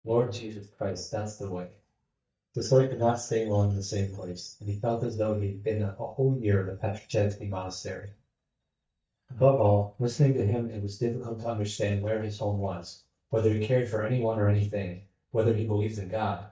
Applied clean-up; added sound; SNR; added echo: neural mask model DeepFilterNet 3.